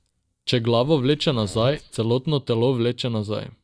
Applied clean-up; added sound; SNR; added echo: neural mask model DeepFilterNet 3.